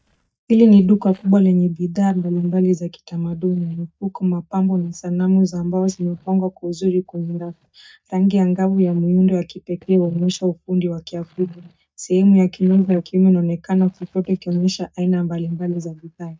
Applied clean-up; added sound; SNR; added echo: neural mask model DeepFilterNet 3.